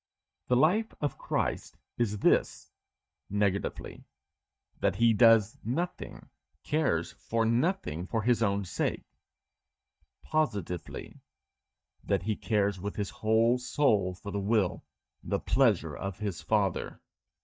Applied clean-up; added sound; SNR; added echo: neural mask model DeepFilterNet 3.